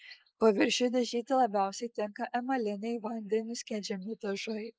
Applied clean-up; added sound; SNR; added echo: neural mask model Resemble Enhance denoiser.